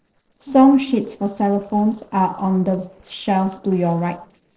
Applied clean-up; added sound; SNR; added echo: neural separator model SepFormer DNS4.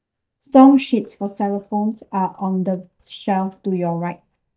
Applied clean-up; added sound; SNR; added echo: neural mask model DeepFilterNet 3.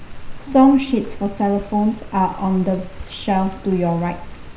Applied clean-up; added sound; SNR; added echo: none; Rain; 13 dB; reverberation time 0.5 s.